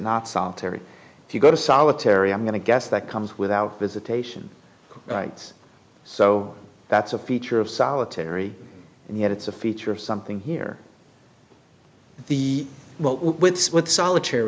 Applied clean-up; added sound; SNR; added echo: none; none; none; none.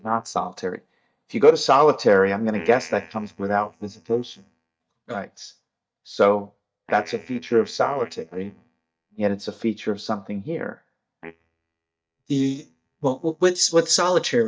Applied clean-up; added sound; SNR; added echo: neural mask model DeepFilterNet 3.